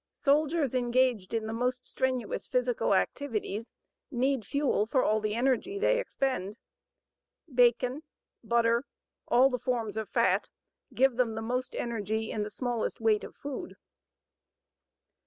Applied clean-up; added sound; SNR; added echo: none; none; none; none.